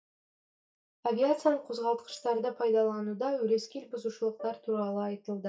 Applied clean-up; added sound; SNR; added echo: neural mask model DeepFilterNet 3.